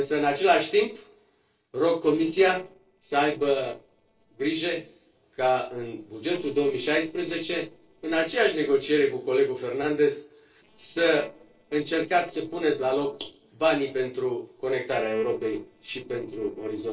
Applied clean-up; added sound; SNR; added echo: neural separator model SepFormer DNS4.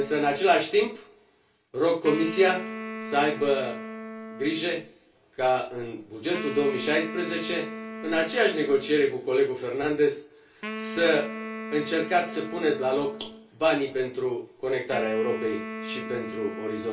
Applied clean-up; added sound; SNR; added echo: none; Wind instrument, woodwind instrument; 11 dB; reverberation time 0.2 s.